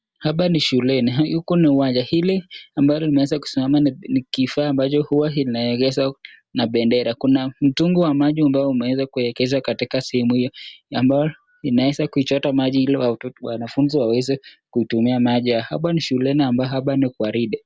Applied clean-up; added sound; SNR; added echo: none; none; none; none.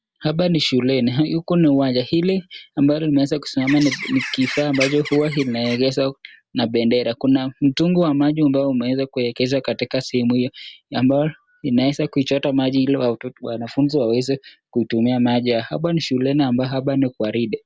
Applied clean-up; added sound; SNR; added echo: none; Bird; 10 dB; none.